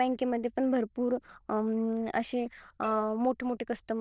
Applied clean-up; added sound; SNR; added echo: neural diffusion model UNIVERSE++.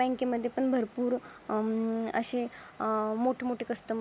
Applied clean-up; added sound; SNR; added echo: none; none; none; none.